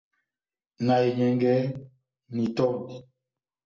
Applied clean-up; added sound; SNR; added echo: none; none; none; none.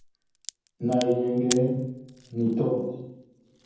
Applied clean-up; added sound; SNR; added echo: none; Crack; 13 dB; reverberation time 0.9 s.